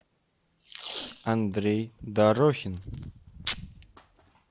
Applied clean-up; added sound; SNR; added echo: none; Packing tape, duct tape; 12 dB; none.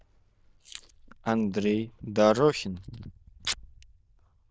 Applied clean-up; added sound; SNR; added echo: neural diffusion model UNIVERSE++.